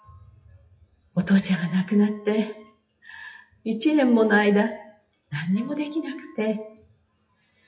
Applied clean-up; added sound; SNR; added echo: classical method WPE with log-MMSE.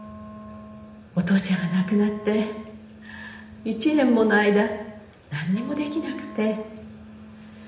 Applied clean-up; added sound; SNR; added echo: none; Wind instrument, woodwind instrument; 17 dB; reverberation time 0.8 s.